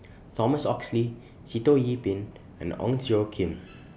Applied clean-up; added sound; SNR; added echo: none; none; none; none.